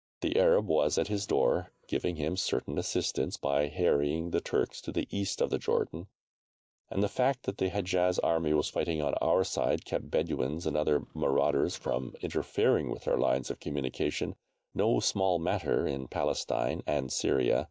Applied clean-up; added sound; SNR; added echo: neural mask model DeepFilterNet 3.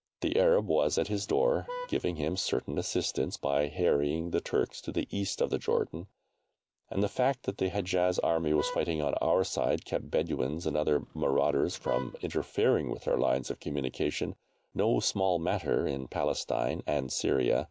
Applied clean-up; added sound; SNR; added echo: none; Vehicle horn, car horn, honking; 14 dB; none.